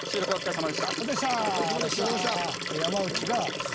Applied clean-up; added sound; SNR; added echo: none; Liquid; 2 dB; none.